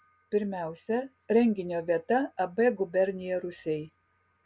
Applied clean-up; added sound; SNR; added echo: none; none; none; none.